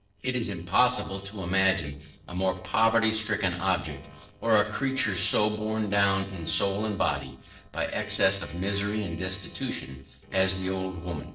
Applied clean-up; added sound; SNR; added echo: neural separator model SepFormer DNS4.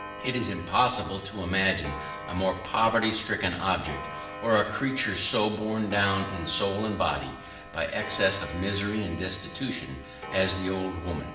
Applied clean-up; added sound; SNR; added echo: none; Clock; 12 dB; reverberation time 1.4 s.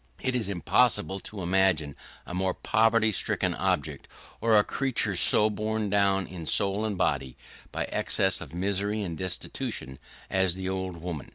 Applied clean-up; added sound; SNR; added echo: none; none; none; none.